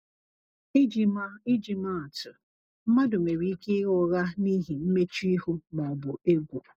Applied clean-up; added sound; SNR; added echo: none; none; none; none.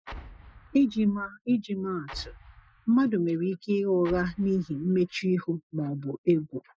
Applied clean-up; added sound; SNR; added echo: classical method Wiener filter.